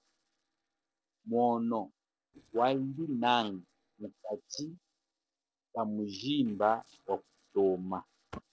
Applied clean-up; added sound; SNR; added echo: neural separator model SepFormer DNS4.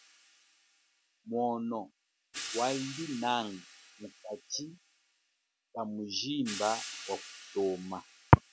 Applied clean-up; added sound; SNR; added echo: none; Hi-hat; 13 dB; none.